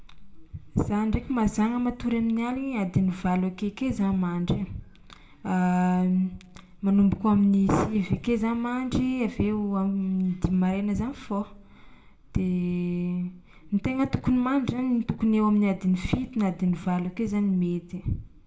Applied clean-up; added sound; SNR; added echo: none; none; none; reverberation time 0.4 s.